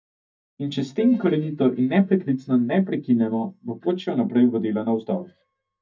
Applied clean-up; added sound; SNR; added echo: neural mask model DeepFilterNet 3.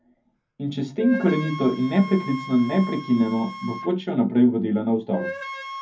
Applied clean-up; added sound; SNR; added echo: none; Wind instrument, woodwind instrument; 13 dB; reverberation time 0.3 s.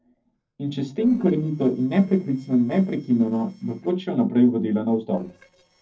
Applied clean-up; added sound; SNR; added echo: neural separator model SepFormer DNS4.